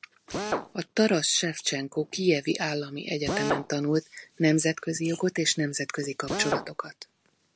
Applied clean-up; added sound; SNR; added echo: none; Drill; 9 dB; none.